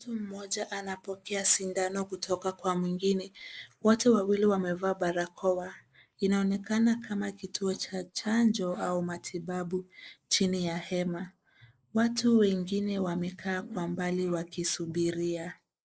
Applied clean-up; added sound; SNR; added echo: neural mask model Resemble Enhance denoiser.